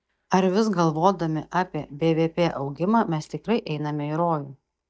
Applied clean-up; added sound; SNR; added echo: neural mask model DeepFilterNet 3.